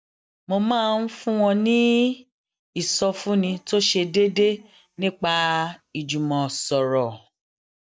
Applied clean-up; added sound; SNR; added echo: neural mask model DeepFilterNet 3.